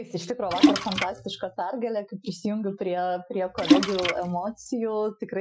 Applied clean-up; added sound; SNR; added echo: classical method Wiener filter.